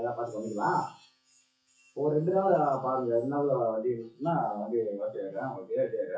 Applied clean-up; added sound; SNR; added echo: classical method WPE with log-MMSE.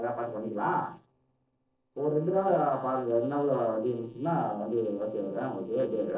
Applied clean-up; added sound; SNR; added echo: neural separator model SepFormer DNS4.